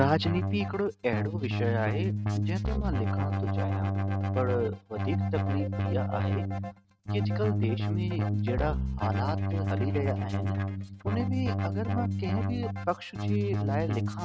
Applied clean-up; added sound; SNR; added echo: neural mask model RNNoise.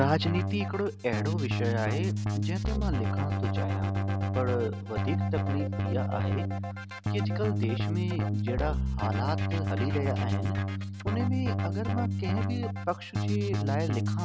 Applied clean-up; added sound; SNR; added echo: none; Keyboard (musical); -5 dB; none.